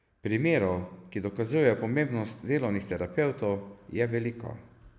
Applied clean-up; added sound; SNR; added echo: none; none; none; none.